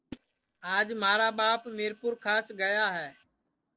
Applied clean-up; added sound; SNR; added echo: neural separator model SepFormer DNS4.